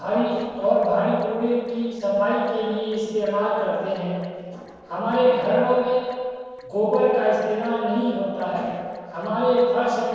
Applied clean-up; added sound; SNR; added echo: neural separator model SepFormer DNS4.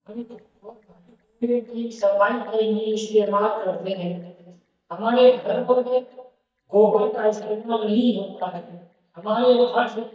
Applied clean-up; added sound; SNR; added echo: neural mask model DeepFilterNet 3.